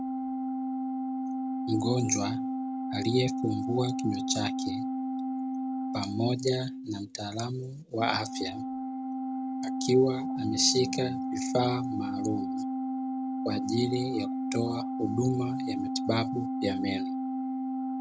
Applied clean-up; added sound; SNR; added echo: none; Organ; 1 dB; none.